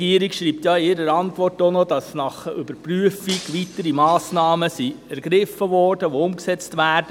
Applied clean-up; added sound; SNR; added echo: none; Shatter; 17 dB; none.